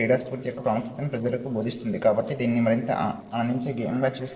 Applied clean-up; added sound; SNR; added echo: neural separator model SepFormer DNS4.